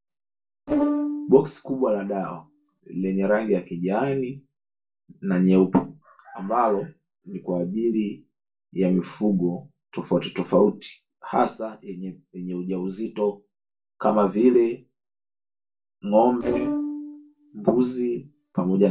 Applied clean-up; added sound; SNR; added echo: neural separator model SepFormer DNS4.